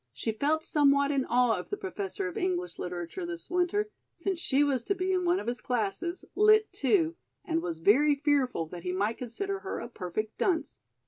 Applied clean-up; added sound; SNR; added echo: none; none; none; none.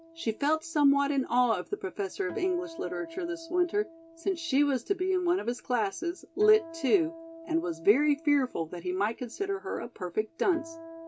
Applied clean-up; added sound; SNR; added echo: none; Acoustic guitar; 19 dB; none.